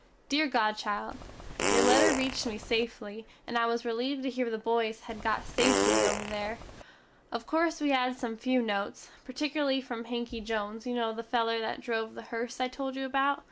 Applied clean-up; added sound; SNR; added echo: none; Fart; -1 dB; none.